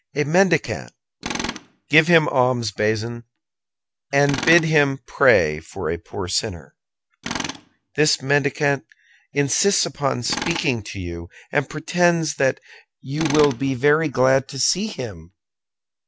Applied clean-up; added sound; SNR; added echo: none; Tools; 14 dB; none.